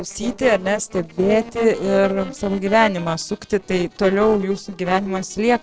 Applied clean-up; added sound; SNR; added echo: neural separator model SepFormer DNS4.